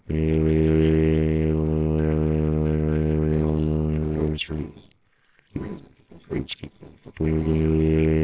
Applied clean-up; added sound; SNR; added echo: neural separator model SepFormer WHAMR!.